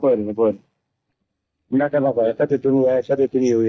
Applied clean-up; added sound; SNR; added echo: neural mask model DeepFilterNet 3.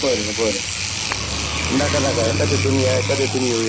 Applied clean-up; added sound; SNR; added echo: none; Car + Engine / Domestic sounds, home sounds; 0 dB; none.